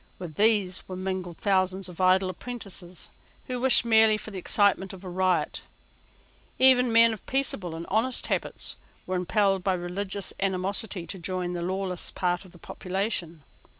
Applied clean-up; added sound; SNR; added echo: none; none; none; none.